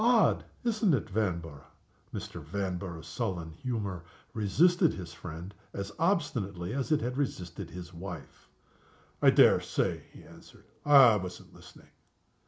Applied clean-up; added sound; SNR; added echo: none; none; none; none.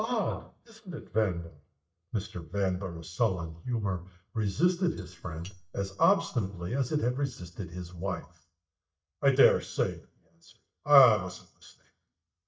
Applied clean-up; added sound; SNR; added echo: neural mask model DeepFilterNet 3.